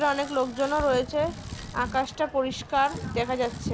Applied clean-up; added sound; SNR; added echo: none; Bicycle; 16 dB; none.